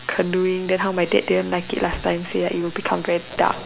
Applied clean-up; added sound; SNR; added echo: none; Slam; 16 dB; none.